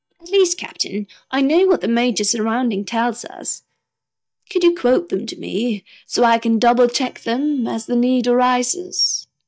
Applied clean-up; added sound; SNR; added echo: neural mask model DeepFilterNet 3.